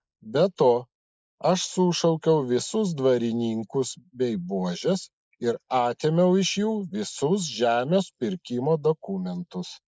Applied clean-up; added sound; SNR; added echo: neural mask model Resemble Enhance denoiser.